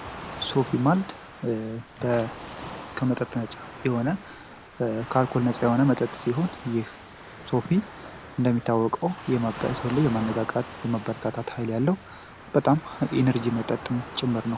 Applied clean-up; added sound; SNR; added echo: none; Waves, surf; 14 dB; none.